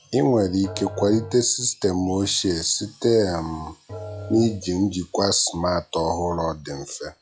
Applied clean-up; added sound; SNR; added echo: classical method log-MMSE.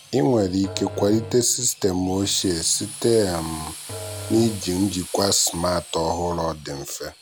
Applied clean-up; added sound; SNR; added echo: none; Musical instrument + Drill; 14 dB; none.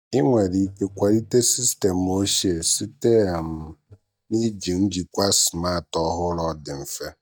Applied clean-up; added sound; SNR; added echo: neural mask model DeepFilterNet 3.